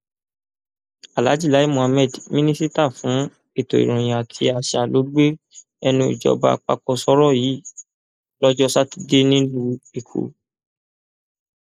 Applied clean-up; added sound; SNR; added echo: neural mask model Resemble Enhance denoiser.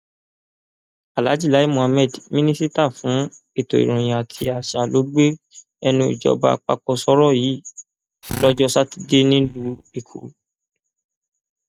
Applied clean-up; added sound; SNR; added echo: neural mask model DeepFilterNet 3.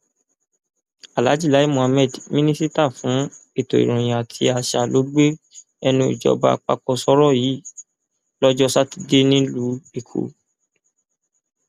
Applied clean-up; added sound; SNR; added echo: none; none; none; none.